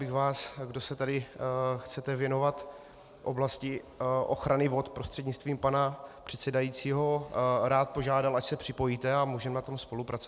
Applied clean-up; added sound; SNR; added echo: none; none; none; none.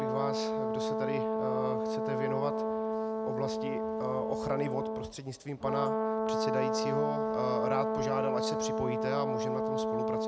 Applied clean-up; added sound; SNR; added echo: none; Brass instrument; -5 dB; none.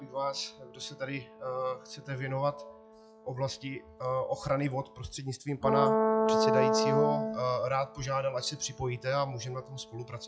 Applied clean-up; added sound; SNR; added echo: classical method log-MMSE.